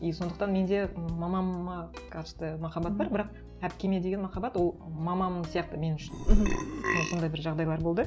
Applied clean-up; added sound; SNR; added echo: none; Burping, eructation; -4 dB; none.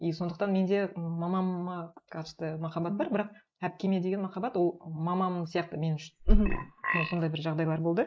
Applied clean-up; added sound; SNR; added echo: neural mask model Resemble Enhance denoiser.